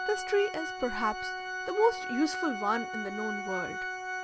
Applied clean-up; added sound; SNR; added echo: none; Organ; 4 dB; none.